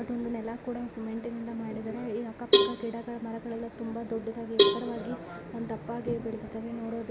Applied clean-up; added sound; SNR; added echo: none; Cowbell; -5 dB; none.